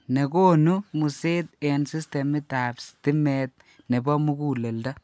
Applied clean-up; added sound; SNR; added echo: none; none; none; none.